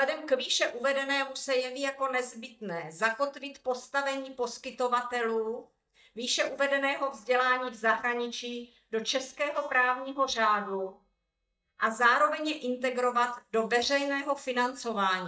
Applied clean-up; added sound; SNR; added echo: neural mask model DeepFilterNet 3.